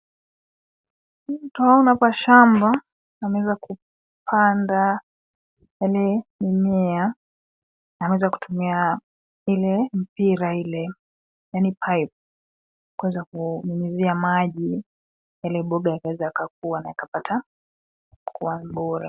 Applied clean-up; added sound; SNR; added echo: none; none; none; none.